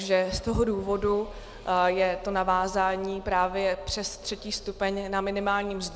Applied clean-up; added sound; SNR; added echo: none; Idling / Engine starting / Door / Car; 19 dB; none.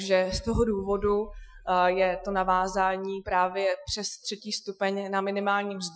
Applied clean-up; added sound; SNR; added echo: classical method Wiener filter.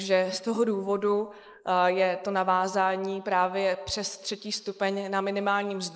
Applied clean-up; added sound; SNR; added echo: neural mask model Resemble Enhance denoiser.